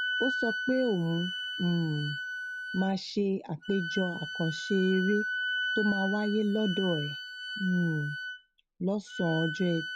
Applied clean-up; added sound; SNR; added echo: none; Wind instrument, woodwind instrument; 5 dB; none.